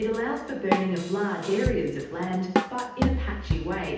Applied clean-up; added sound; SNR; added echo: none; Drum kit; 2 dB; reverberation time 0.8 s.